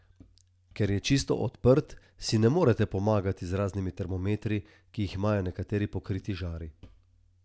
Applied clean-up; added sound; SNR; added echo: none; none; none; none.